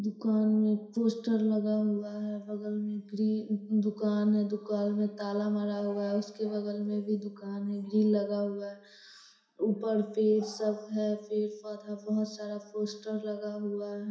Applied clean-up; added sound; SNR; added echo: none; none; none; reverberation time 0.7 s.